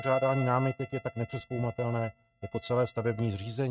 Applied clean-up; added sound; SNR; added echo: neural mask model RNNoise.